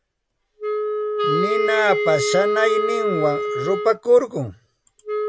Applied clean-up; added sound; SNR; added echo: none; Wind instrument, woodwind instrument; 1 dB; none.